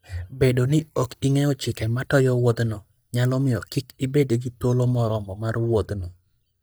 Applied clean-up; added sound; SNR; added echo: neural mask model DeepFilterNet 3.